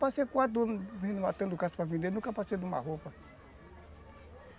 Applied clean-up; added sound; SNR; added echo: none; none; none; none.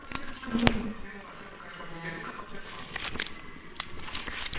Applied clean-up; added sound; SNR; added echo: neural separator model SepFormer WHAMR!.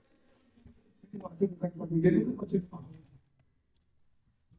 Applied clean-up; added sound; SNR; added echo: neural mask model DeepFilterNet 3.